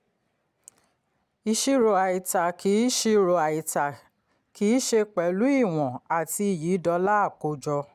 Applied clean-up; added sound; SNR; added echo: none; none; none; none.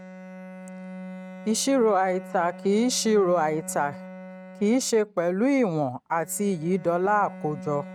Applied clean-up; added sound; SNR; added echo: neural mask model RNNoise.